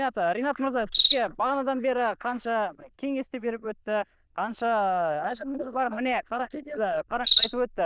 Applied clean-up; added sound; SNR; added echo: neural diffusion model UNIVERSE++.